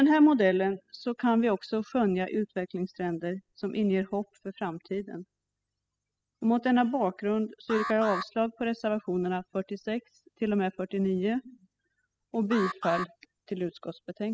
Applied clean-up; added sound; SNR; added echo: classical method spectral subtraction.